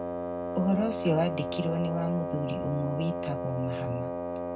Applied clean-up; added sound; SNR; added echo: none; Wind instrument, woodwind instrument; 2 dB; reverberation time 0.3 s.